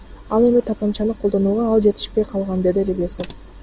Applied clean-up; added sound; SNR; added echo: none; none; none; none.